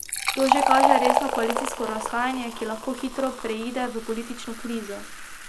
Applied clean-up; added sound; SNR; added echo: none; Fill (with liquid); -1 dB; none.